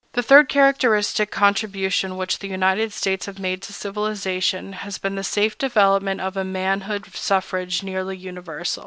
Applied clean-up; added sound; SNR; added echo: none; none; none; none.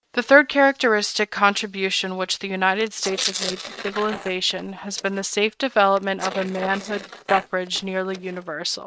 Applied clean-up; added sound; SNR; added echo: neural mask model RNNoise.